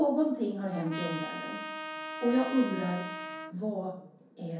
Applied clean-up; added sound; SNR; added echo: none; Trumpet; 8 dB; reverberation time 0.6 s.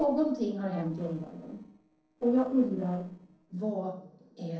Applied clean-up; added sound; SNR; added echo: neural separator model SepFormer DNS4.